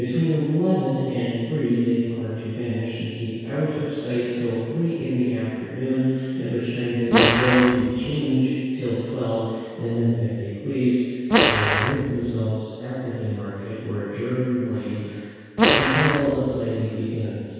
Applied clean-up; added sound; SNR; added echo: none; Fart; -2 dB; reverberation time 2.0 s.